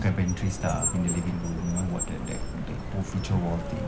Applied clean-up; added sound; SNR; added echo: none; Car; 3 dB; none.